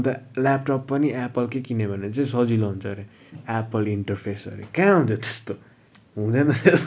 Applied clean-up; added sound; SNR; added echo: none; none; none; none.